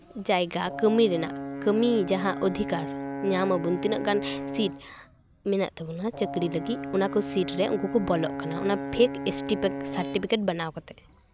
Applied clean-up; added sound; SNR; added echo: none; Brass instrument; 8 dB; none.